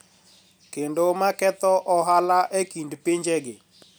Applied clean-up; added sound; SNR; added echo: none; none; none; none.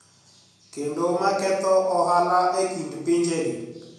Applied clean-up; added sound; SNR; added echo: none; none; none; reverberation time 0.9 s.